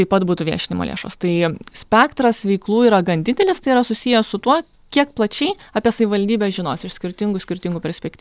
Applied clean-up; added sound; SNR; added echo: none; none; none; none.